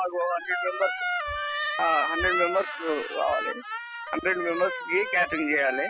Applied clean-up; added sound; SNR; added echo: classical method spectral subtraction.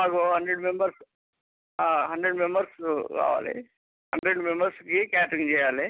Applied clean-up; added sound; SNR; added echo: none; none; none; none.